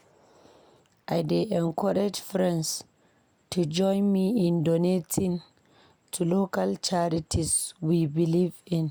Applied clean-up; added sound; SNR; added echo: none; none; none; none.